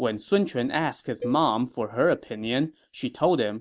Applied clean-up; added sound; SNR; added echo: none; Cowbell; 16 dB; none.